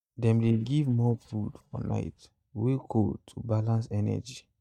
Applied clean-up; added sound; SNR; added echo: neural mask model DeepFilterNet 3.